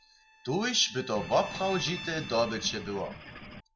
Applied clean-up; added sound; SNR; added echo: none; Bowed string instrument + Engine / Boat, Water vehicle; 12 dB; none.